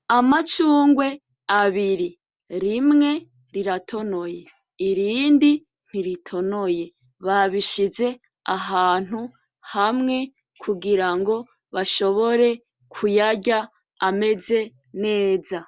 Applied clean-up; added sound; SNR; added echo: none; none; none; none.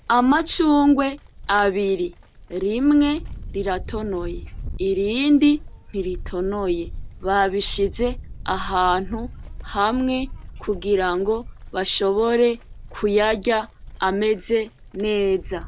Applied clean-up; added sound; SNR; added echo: none; Livestock, farm animals, working animals; 13 dB; none.